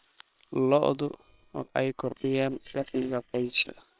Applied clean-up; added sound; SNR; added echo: neural separator model SepFormer WHAM!.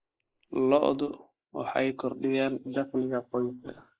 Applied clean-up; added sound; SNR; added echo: neural mask model Resemble Enhance denoiser.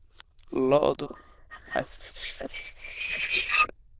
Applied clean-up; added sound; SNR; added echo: neural diffusion model UNIVERSE++.